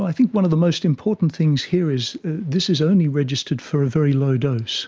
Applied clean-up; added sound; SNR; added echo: none; none; none; none.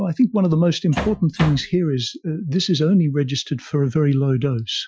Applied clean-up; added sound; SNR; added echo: classical method Wiener filter.